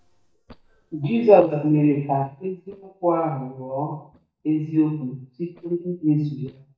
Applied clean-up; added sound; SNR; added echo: neural mask model DeepFilterNet 3.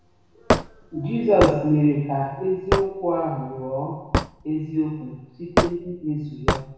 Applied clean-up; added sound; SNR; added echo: none; Hammer / Wood; 3 dB; reverberation time 1.1 s.